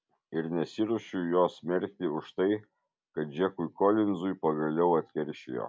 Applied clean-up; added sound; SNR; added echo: none; none; none; none.